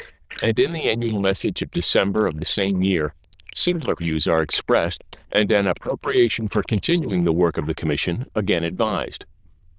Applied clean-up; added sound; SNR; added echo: neural diffusion model UNIVERSE++.